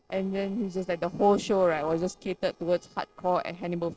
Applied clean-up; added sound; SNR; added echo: neural separator model SepFormer DNS4.